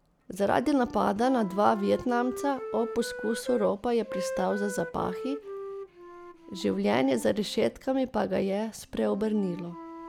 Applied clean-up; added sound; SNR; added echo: none; Wind instrument, woodwind instrument; 12 dB; none.